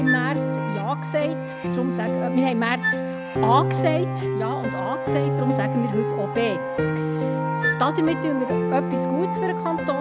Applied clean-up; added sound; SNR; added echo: none; Wind instrument, woodwind instrument + Piano; -2 dB; none.